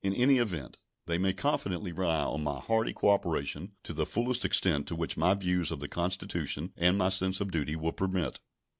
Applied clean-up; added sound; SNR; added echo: none; none; none; none.